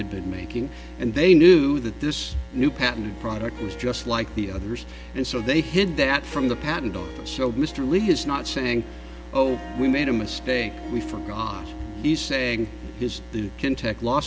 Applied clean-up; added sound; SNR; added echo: none; Harp; 16 dB; none.